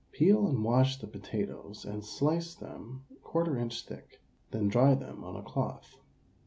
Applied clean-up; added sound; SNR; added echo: none; none; none; none.